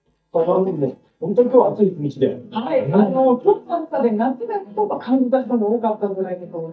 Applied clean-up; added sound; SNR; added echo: neural mask model DeepFilterNet 3.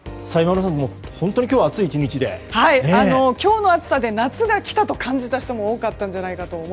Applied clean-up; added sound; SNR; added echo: none; none; none; none.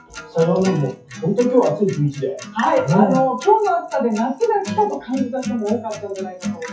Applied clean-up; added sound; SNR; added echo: classical method WPE with log-MMSE.